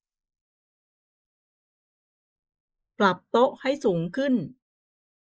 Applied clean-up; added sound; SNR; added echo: neural mask model Resemble Enhance denoiser.